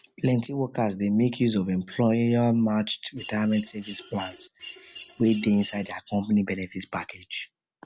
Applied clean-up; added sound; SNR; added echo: none; Mechanisms; 16 dB; none.